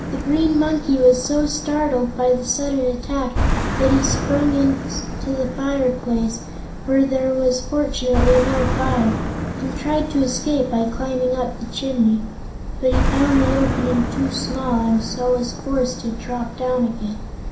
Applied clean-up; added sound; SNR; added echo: none; Car passing by; 4 dB; reverberation time 0.5 s.